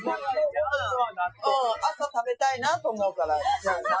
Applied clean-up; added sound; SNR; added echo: classical method Wiener filter.